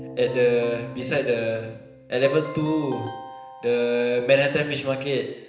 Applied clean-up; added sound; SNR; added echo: none; Keyboard (musical); 15 dB; reverberation time 0.9 s.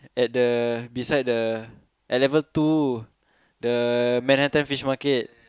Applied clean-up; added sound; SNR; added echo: none; none; none; none.